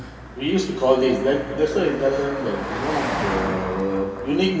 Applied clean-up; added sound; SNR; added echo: none; Car passing by; 8 dB; reverberation time 2.5 s.